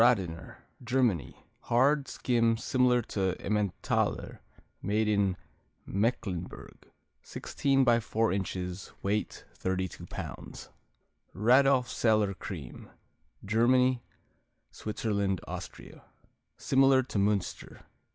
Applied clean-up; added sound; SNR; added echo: none; none; none; none.